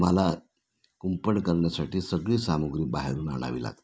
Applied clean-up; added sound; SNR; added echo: none; none; none; none.